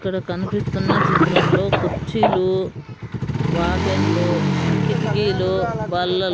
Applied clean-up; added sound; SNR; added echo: none; Cough; 6 dB; none.